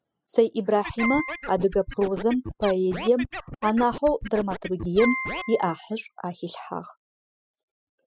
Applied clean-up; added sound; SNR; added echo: classical method spectral subtraction.